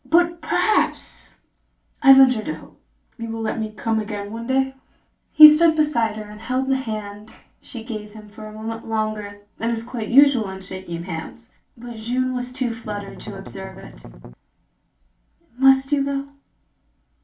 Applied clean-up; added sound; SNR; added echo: none; Strum; 13 dB; reverberation time 0.3 s.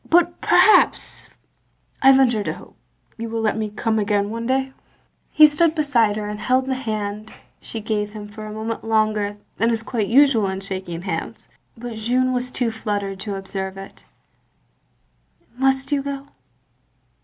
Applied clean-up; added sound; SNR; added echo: none; none; none; none.